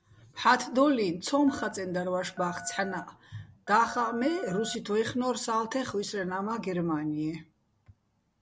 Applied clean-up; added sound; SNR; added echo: none; Telephone; 15 dB; none.